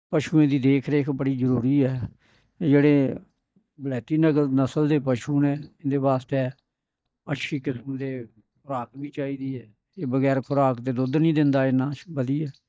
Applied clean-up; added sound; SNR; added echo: neural mask model DeepFilterNet 3.